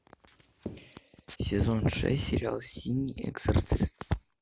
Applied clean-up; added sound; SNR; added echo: none; Bird; 10 dB; none.